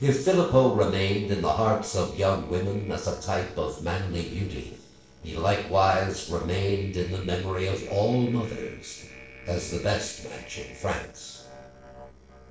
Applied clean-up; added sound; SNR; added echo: neural separator model SepFormer DNS4.